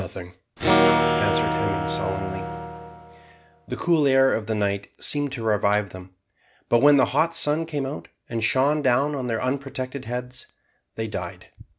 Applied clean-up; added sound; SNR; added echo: none; Acoustic guitar / Strum; -2 dB; none.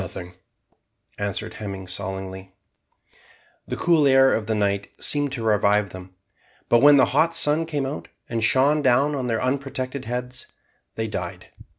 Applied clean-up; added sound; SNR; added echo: none; none; none; none.